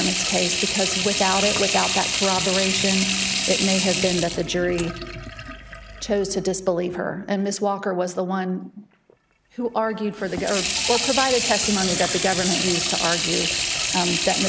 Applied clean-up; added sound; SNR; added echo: none; Sink (filling or washing) / Water tap, faucet; 1 dB; none.